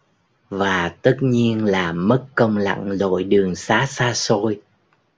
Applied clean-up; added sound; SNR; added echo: none; none; none; none.